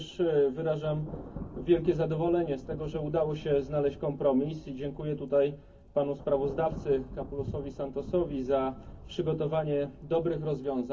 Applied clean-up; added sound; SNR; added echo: none; Thunder; 15 dB; reverberation time 0.3 s.